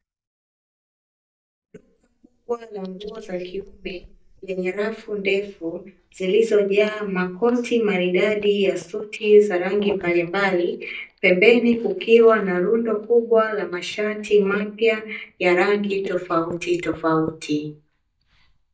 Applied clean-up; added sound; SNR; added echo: neural mask model DeepFilterNet 3.